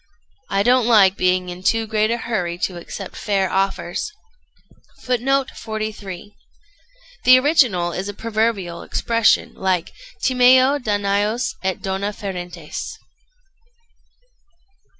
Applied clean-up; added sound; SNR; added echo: none; none; none; none.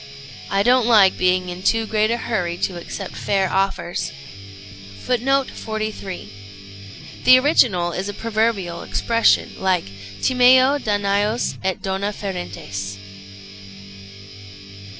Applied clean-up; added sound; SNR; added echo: none; Guitar; 14 dB; none.